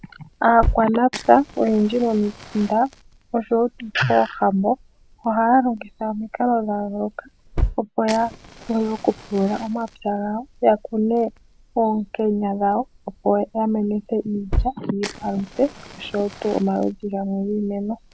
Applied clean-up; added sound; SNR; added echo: none; Fire; 11 dB; none.